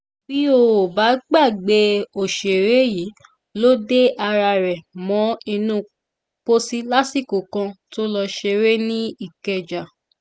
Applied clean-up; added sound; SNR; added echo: none; none; none; none.